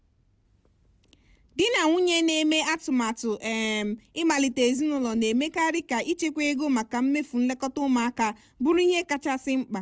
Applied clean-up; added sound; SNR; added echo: none; none; none; none.